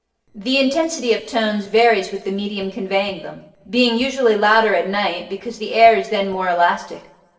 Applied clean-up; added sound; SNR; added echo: neural separator model SepFormer DNS4.